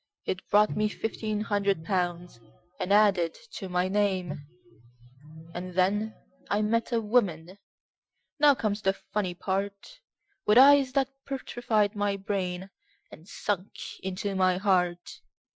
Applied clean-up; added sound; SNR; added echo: classical method Wiener filter.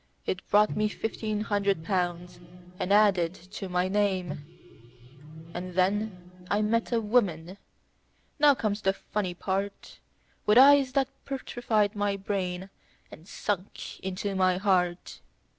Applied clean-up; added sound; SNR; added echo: none; Microwave oven; 15 dB; none.